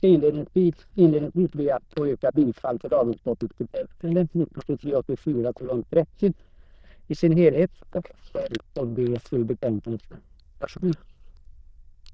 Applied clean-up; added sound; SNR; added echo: neural diffusion model UNIVERSE++.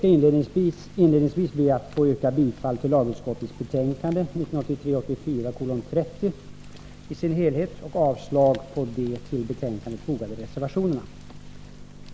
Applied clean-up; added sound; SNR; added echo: none; Rain; 19 dB; none.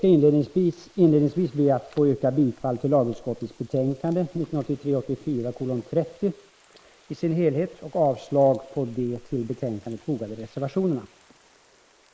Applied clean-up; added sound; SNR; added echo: neural mask model Resemble Enhance denoiser.